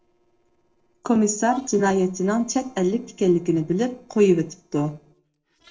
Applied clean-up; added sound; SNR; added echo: neural separator model SepFormer DNS4.